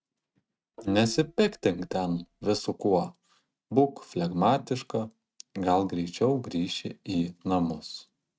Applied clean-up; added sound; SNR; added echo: neural mask model RNNoise.